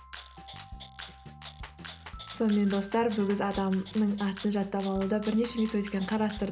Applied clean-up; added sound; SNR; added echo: none; Rattle (instrument); 18 dB; none.